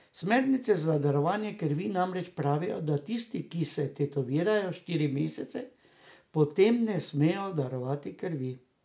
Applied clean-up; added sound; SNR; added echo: none; none; none; none.